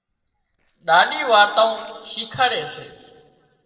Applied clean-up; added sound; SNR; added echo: neural separator model SepFormer DNS4.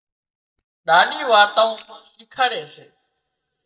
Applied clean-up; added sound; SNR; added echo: neural mask model DeepFilterNet 3.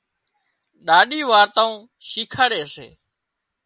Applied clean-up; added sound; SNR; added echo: none; none; none; none.